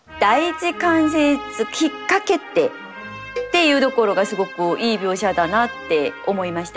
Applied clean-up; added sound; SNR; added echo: none; Cowbell; 16 dB; none.